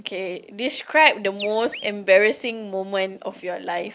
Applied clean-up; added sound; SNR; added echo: neural mask model Resemble Enhance denoiser.